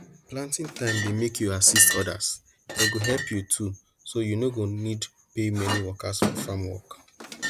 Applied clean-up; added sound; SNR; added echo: none; Chink, clink; 5 dB; none.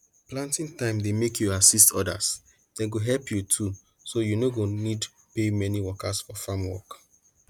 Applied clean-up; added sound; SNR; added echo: none; none; none; none.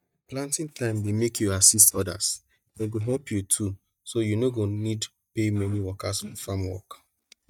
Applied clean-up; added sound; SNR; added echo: neural mask model DeepFilterNet 3.